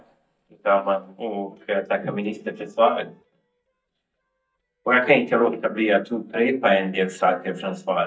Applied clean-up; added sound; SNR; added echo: neural mask model DeepFilterNet 3.